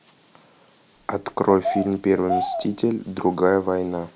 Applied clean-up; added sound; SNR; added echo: none; Bird vocalization, bird call, bird song; 7 dB; none.